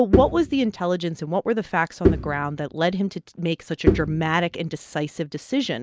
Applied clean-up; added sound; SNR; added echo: none; Bowed string instrument; 3 dB; none.